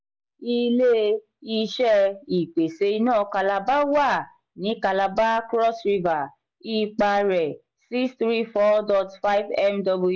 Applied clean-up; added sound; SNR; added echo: none; none; none; none.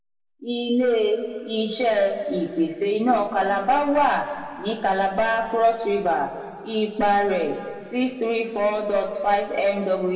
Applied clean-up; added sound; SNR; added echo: none; none; none; reverberation time 1.9 s.